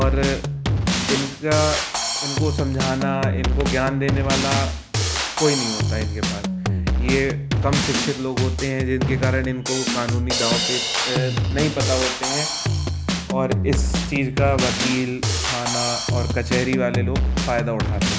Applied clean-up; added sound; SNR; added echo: none; Drum kit; -2 dB; none.